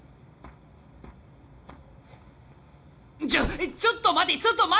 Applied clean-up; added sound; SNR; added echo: none; Slam; 12 dB; reverberation time 0.4 s.